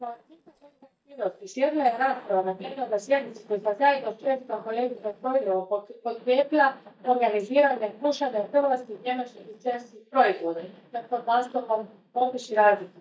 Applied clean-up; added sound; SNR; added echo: neural mask model DeepFilterNet 3.